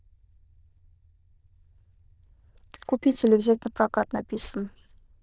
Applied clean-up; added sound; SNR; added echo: neural diffusion model UNIVERSE++.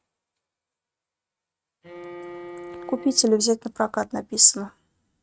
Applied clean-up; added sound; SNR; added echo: neural mask model RNNoise.